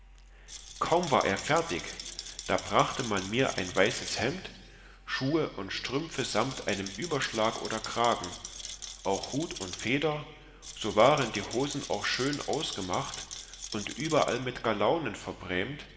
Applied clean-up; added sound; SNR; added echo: none; Rattle; 12 dB; reverberation time 1.5 s.